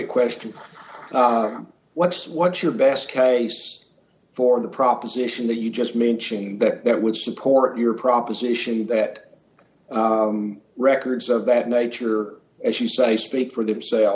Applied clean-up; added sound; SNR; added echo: none; none; none; none.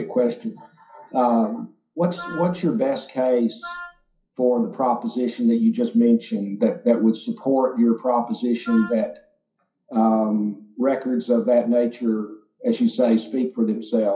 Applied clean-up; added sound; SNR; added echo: classical method WPE with log-MMSE.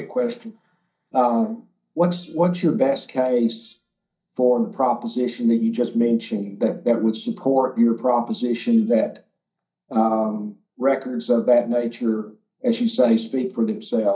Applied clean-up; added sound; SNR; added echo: neural mask model DeepFilterNet 3.